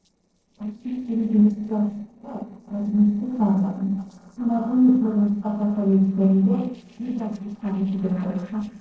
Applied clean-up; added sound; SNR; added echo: neural separator model SepFormer DNS4.